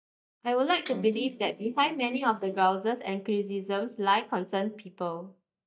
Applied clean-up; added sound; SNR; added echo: neural mask model DeepFilterNet 3.